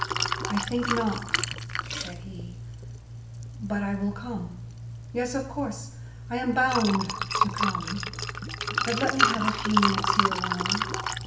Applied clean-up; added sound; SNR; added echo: none; Liquid; -1 dB; reverberation time 0.7 s.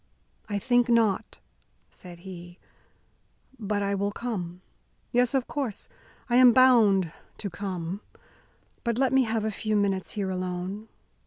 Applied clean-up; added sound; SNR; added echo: none; none; none; none.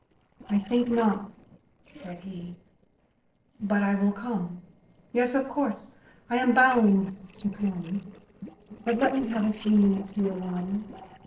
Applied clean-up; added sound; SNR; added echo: neural separator model SepFormer DNS4.